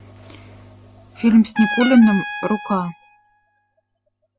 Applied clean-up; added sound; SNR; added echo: classical method spectral subtraction.